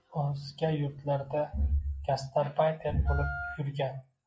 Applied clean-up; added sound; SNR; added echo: classical method log-MMSE.